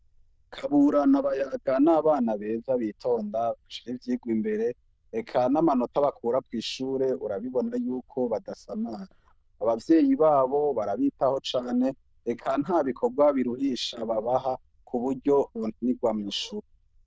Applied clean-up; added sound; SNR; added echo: neural diffusion model UNIVERSE++.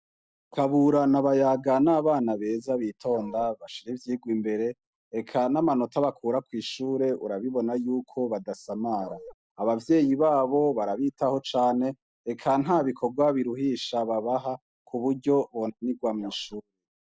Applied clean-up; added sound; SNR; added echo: neural mask model Resemble Enhance denoiser.